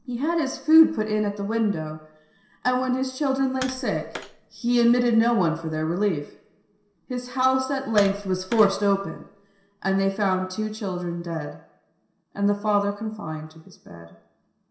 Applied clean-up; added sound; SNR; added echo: none; Tap; 16 dB; reverberation time 0.7 s.